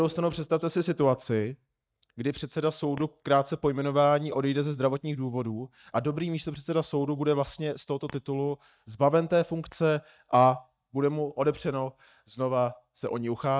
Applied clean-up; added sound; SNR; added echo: neural mask model DeepFilterNet 3.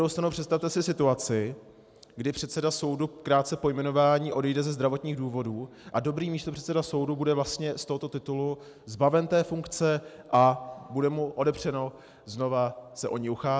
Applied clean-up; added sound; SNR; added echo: none; none; none; none.